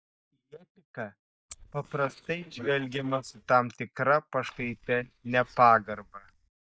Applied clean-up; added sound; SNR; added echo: neural mask model DeepFilterNet 3.